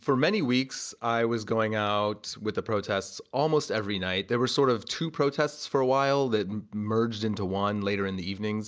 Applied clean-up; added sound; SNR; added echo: none; none; none; none.